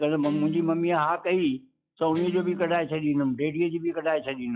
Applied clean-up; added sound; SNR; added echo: classical method log-MMSE.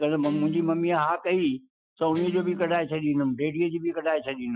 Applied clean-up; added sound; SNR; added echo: classical method Wiener filter.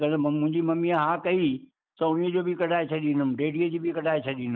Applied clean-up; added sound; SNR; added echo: neural mask model Resemble Enhance denoiser.